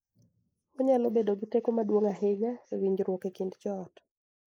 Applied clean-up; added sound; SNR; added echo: neural mask model Resemble Enhance denoiser.